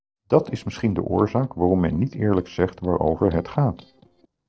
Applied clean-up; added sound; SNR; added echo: neural separator model SepFormer DNS4.